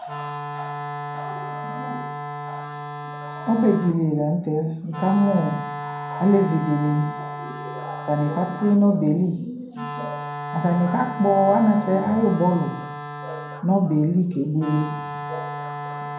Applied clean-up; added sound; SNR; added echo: none; Wind instrument, woodwind instrument; 9 dB; reverberation time 0.6 s.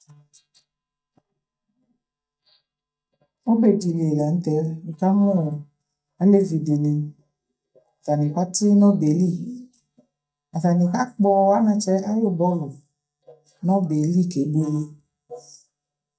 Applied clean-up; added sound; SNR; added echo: neural mask model DeepFilterNet 3.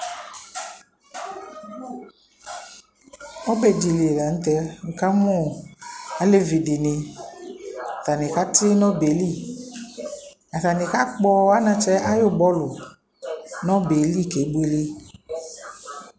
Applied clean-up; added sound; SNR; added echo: none; none; none; none.